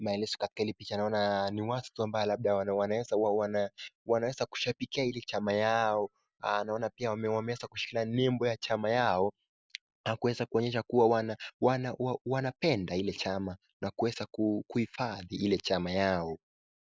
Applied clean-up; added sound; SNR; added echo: none; none; none; none.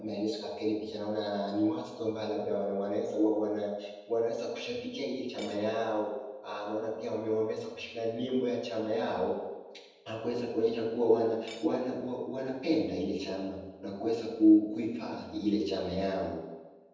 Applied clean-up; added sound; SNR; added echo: none; Cutlery, silverware / Dishes, pots, and pans; 20 dB; reverberation time 1.1 s.